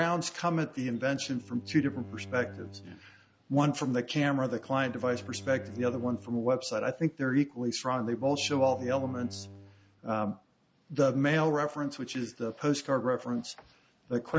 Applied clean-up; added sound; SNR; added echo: none; Bowed string instrument; 17 dB; none.